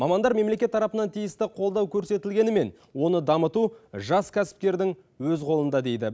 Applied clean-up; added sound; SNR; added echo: none; none; none; none.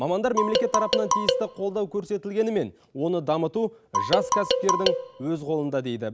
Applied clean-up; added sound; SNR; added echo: none; Marimba, xylophone; -1 dB; none.